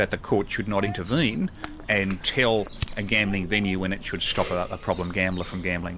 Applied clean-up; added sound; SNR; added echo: none; Bird vocalization, bird call, bird song + Fire; 11 dB; none.